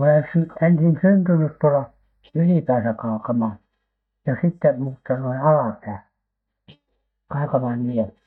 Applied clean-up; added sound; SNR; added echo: neural mask model DeepFilterNet 3.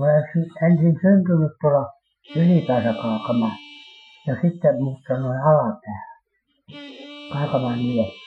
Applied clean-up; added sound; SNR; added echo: classical method Wiener filter.